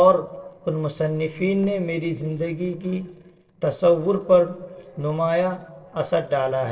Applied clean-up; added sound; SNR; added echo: neural separator model SepFormer DNS4.